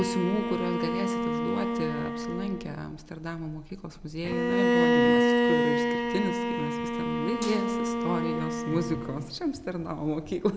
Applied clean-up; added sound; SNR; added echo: none; Bowed string instrument; -4 dB; none.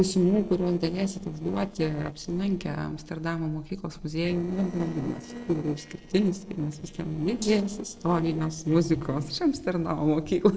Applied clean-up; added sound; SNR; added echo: neural separator model SepFormer DNS4.